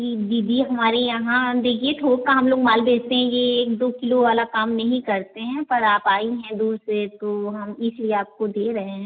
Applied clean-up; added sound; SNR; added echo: none; none; none; none.